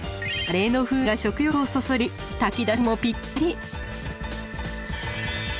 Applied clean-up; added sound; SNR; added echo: none; none; none; none.